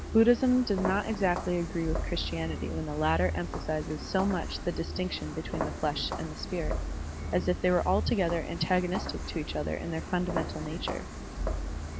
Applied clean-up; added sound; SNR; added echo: none; Walk, footsteps; 5 dB; none.